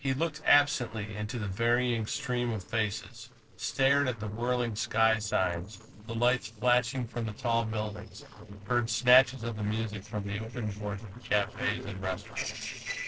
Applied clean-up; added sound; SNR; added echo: neural separator model SepFormer DNS4.